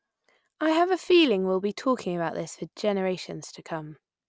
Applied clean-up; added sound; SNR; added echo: none; none; none; none.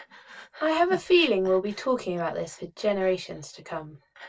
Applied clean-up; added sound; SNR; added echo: neural separator model SepFormer DNS4.